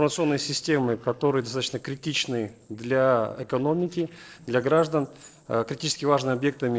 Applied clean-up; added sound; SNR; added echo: neural separator model SepFormer DNS4.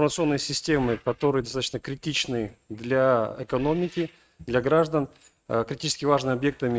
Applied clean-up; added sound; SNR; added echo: neural mask model RNNoise.